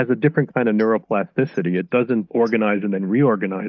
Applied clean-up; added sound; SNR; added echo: neural mask model DeepFilterNet 3.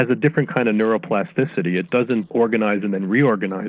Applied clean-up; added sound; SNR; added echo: neural separator model SepFormer DNS4.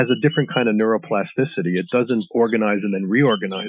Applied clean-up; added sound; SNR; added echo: classical method Wiener filter.